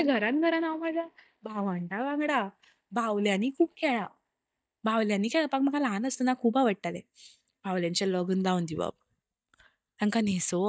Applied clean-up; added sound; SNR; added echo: neural mask model DeepFilterNet 3.